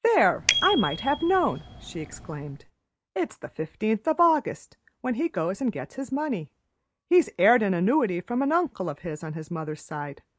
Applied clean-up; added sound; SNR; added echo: none; Bicycle bell; 6 dB; none.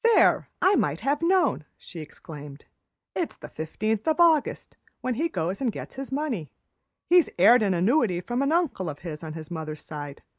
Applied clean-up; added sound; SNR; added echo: none; none; none; none.